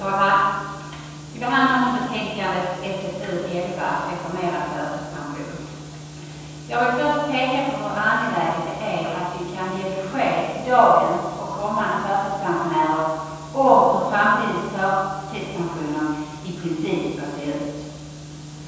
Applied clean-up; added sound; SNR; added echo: none; none; none; reverberation time 1.2 s.